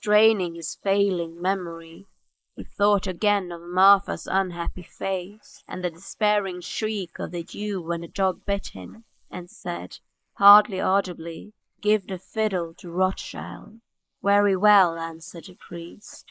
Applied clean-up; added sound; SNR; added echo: neural mask model Resemble Enhance denoiser.